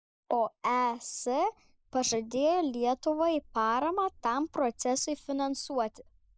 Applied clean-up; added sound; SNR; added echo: neural mask model Resemble Enhance denoiser.